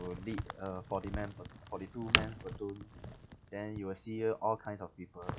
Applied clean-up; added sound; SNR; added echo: none; Crack; 1 dB; none.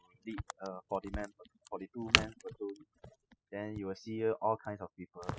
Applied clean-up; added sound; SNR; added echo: classical method spectral subtraction.